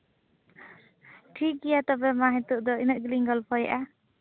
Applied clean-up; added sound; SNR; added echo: none; none; none; none.